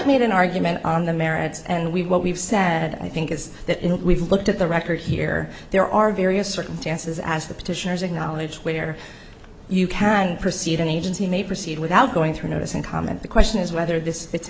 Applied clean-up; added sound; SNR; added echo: none; none; none; none.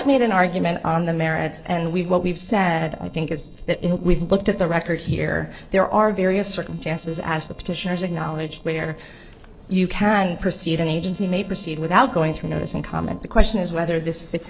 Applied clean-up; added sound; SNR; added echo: neural separator model SepFormer DNS4.